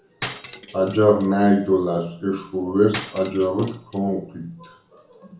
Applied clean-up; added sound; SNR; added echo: none; Cutlery, silverware; 15 dB; reverberation time 0.8 s.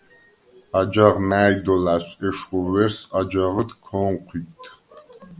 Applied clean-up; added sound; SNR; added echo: none; none; none; none.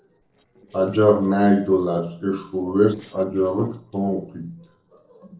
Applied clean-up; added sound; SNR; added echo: neural separator model SepFormer DNS4.